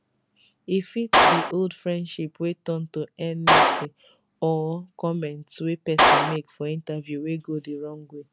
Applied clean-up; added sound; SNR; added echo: none; Clapping; -5 dB; none.